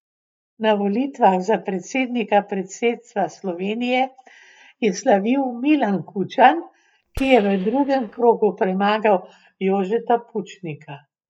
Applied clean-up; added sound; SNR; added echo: neural mask model DeepFilterNet 3.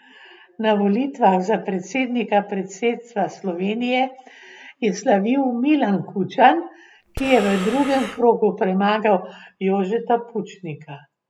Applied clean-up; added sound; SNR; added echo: none; Breathing; 11 dB; none.